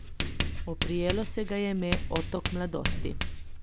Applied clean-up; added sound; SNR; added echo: none; Writing; -1 dB; none.